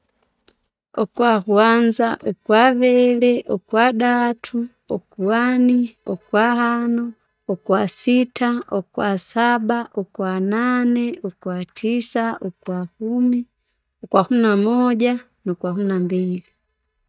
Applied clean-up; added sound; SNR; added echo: neural mask model DeepFilterNet 3.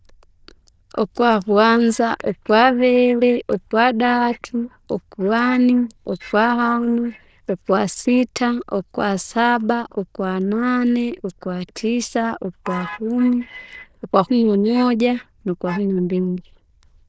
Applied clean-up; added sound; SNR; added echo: neural diffusion model UNIVERSE++.